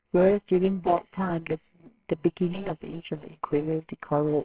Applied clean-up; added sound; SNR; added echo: neural separator model SepFormer WHAMR!.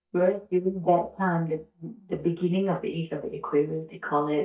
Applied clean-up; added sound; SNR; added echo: neural mask model DeepFilterNet 3.